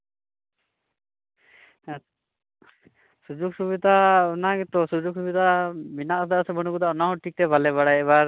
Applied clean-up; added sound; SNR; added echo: none; none; none; none.